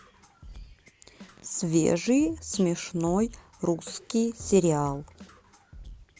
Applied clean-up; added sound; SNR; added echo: none; Drum kit; 20 dB; none.